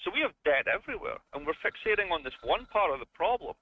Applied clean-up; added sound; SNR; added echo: neural mask model RNNoise.